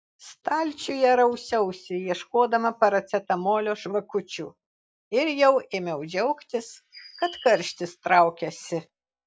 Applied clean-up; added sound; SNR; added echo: classical method log-MMSE.